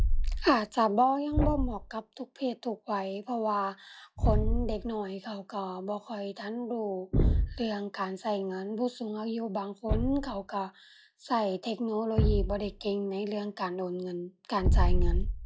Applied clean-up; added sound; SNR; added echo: classical method log-MMSE.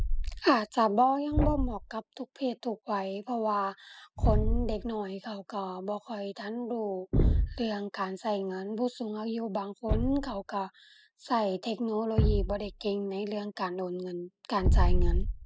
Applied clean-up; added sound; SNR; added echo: classical method spectral subtraction.